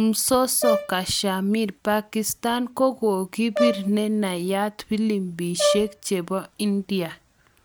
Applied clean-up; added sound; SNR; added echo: none; Brass instrument; 5 dB; none.